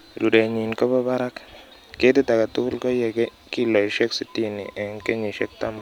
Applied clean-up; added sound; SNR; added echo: none; none; none; none.